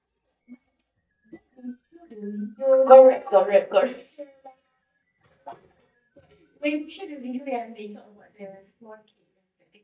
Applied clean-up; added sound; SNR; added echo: neural mask model DeepFilterNet 3.